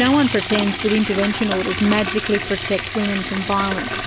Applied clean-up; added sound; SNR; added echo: none; Liquid; 6 dB; none.